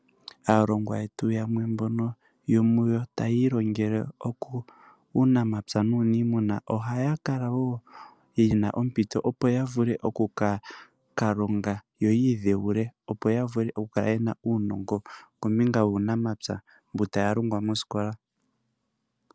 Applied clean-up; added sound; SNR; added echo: none; none; none; none.